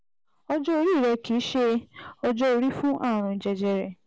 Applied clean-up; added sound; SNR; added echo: none; none; none; none.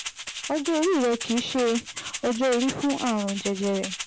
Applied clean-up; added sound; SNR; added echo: none; Rattle (instrument); 10 dB; none.